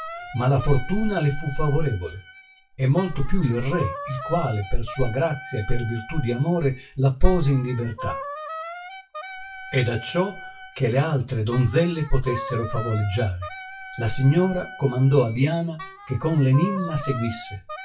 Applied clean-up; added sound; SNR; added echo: classical method WPE with log-MMSE.